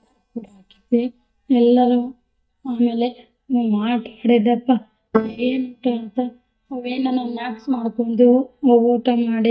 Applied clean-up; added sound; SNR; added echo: neural mask model DeepFilterNet 3.